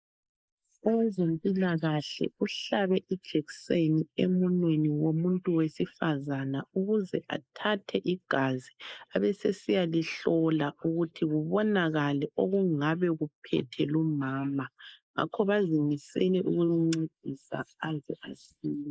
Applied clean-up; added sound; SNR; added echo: neural mask model Resemble Enhance denoiser.